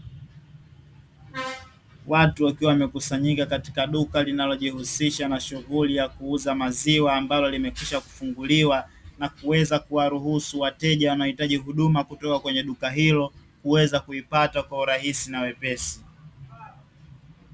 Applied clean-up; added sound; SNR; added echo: none; none; none; none.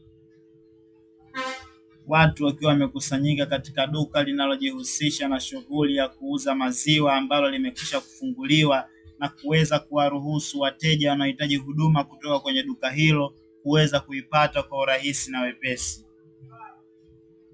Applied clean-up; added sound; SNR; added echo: classical method log-MMSE.